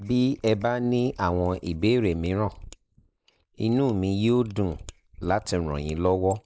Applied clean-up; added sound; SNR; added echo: neural mask model Resemble Enhance denoiser.